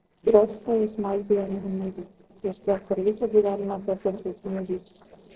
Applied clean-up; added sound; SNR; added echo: neural separator model SepFormer DNS4.